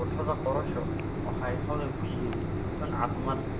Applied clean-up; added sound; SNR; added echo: none; Mechanisms; -3 dB; reverberation time 0.5 s.